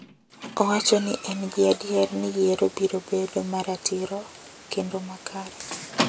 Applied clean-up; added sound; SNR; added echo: none; Squeak; 12 dB; none.